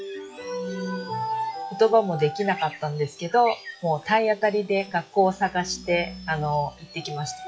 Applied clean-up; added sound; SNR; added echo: classical method log-MMSE.